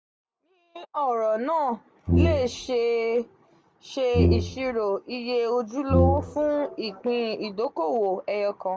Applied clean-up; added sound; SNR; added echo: none; Brass instrument; -3 dB; none.